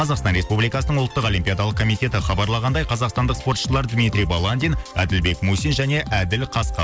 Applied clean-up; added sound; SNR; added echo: none; none; none; none.